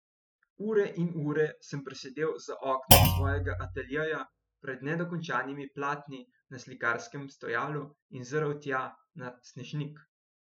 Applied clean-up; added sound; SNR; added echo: classical method spectral subtraction.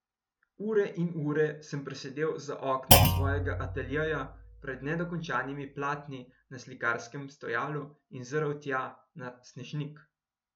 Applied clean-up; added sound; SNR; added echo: none; Thump, thud; -5 dB; none.